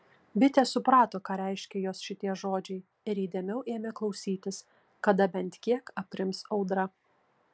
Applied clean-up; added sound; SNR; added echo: none; none; none; none.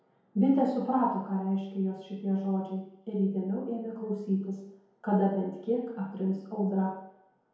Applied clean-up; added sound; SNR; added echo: none; none; none; reverberation time 0.9 s.